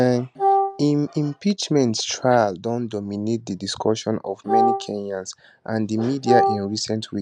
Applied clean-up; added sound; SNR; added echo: none; Wind instrument, woodwind instrument; -2 dB; none.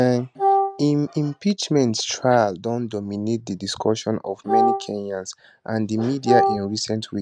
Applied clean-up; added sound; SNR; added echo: neural mask model RNNoise.